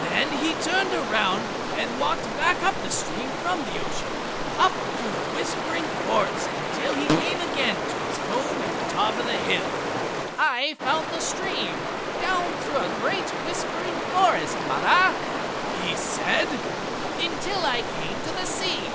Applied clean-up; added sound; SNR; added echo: none; Fart + Stream; 0 dB; none.